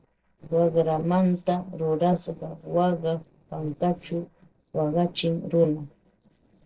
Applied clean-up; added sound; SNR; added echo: neural separator model SepFormer DNS4.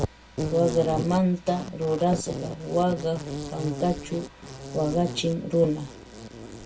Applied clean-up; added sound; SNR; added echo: none; Insect; 8 dB; reverberation time 0.2 s.